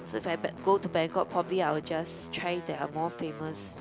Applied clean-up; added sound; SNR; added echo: none; Guitar; 12 dB; none.